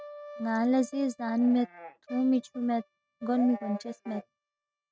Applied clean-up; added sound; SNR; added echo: neural mask model RNNoise.